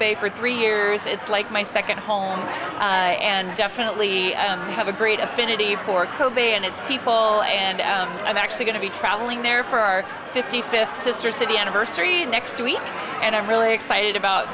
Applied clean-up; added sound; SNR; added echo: none; none; none; none.